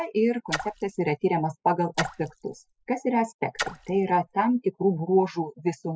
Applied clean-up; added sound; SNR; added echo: classical method spectral subtraction.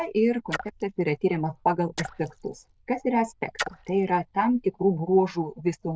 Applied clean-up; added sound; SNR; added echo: neural diffusion model UNIVERSE++.